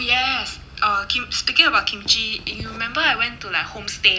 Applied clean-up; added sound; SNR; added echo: none; none; none; none.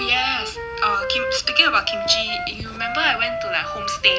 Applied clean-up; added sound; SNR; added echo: none; Wind instrument, woodwind instrument; 6 dB; none.